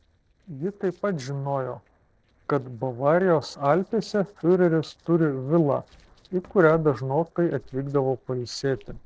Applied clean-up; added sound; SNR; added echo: neural separator model SepFormer DNS4.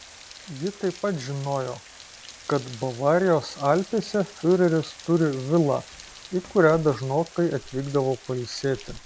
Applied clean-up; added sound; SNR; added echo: none; Rain; 19 dB; none.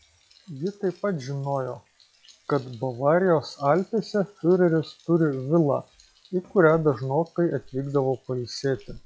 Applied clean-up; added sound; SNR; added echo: classical method log-MMSE.